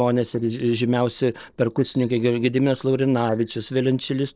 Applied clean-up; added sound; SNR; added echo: neural separator model SepFormer DNS4.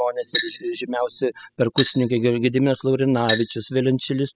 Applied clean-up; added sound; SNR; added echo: classical method spectral subtraction.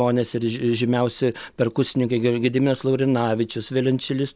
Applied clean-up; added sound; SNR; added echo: none; none; none; none.